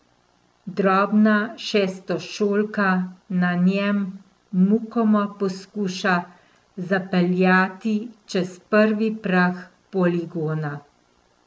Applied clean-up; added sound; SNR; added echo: none; none; none; none.